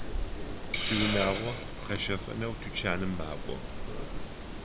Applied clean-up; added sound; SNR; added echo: none; Hiss + Insect; -2 dB; none.